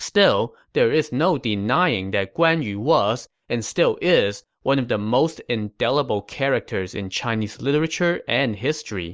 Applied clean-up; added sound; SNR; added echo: none; none; none; none.